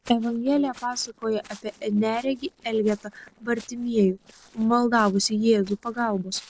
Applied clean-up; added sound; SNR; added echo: neural separator model SepFormer DNS4.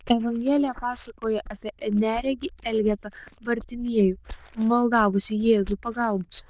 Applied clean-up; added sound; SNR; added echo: neural diffusion model UNIVERSE++.